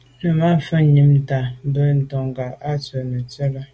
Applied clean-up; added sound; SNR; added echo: none; none; none; none.